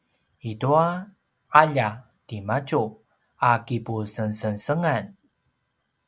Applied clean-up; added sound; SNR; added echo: none; none; none; none.